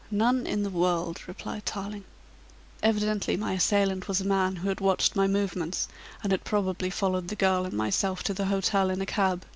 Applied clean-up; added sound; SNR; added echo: none; none; none; none.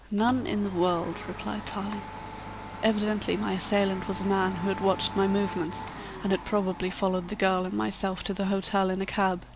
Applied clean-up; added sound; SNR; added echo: none; Domestic sounds, home sounds; 12 dB; none.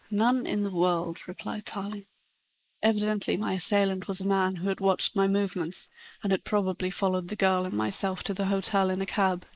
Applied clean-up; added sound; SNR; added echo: neural mask model Resemble Enhance denoiser.